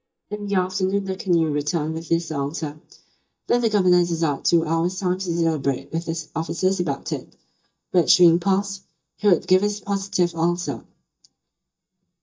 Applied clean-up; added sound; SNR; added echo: neural mask model DeepFilterNet 3.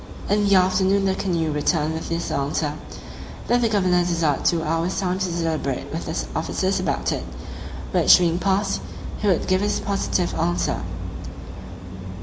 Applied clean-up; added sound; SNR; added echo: none; none; none; none.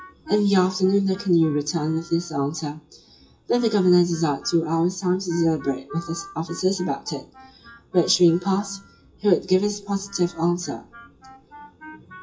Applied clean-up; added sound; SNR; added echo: classical method WPE with log-MMSE.